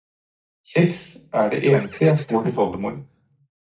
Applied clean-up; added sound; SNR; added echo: neural mask model DeepFilterNet 3.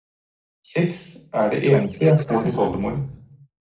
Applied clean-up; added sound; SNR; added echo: neural separator model SepFormer DNS4.